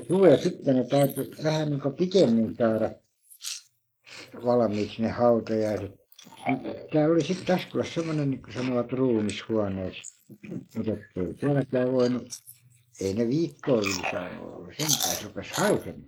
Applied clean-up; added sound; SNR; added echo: neural mask model Resemble Enhance denoiser.